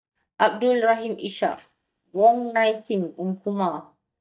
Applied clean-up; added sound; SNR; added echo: neural mask model DeepFilterNet 3.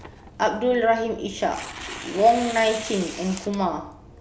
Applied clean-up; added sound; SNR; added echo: none; Tearing; 14 dB; none.